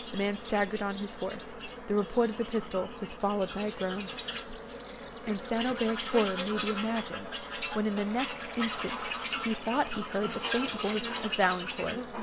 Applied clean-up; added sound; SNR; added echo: none; Tools + Bird / Insect; 4 dB; none.